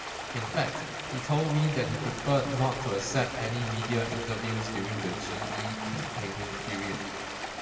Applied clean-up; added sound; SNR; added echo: none; Stream; 5 dB; reverberation time 2.4 s.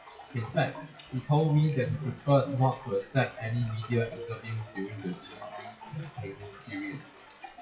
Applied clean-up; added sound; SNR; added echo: classical method WPE with log-MMSE.